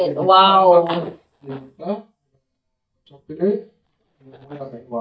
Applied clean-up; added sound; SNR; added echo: neural mask model DeepFilterNet 3.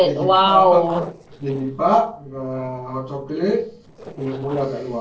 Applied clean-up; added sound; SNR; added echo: neural separator model SepFormer DNS4.